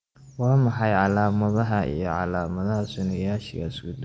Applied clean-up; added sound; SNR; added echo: none; none; none; none.